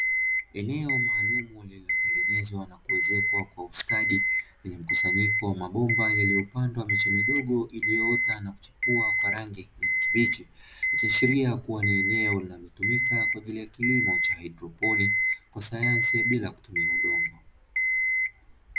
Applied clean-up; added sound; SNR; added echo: none; Alarm; -4 dB; none.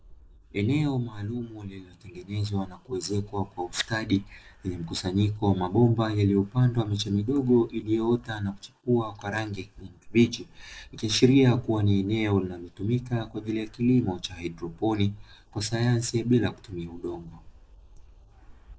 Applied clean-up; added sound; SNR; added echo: neural mask model Resemble Enhance denoiser.